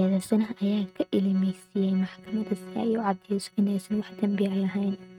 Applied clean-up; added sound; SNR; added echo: neural mask model RNNoise.